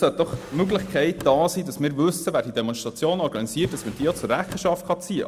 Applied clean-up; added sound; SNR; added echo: none; Drawer open or close; 16 dB; none.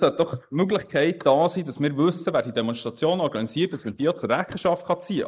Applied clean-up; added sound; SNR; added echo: neural mask model Resemble Enhance denoiser.